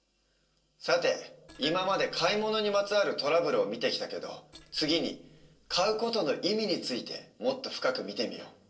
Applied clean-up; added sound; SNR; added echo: neural separator model SepFormer DNS4.